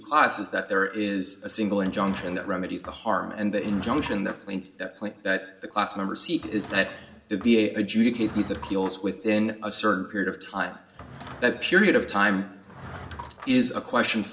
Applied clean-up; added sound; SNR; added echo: none; Drawer open or close / Wood; 19 dB; reverberation time 0.8 s.